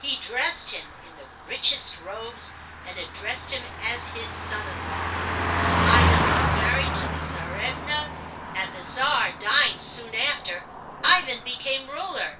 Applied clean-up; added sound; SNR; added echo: none; Car passing by; 0 dB; reverberation time 0.2 s.